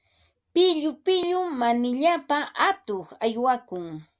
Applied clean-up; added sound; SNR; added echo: none; none; none; none.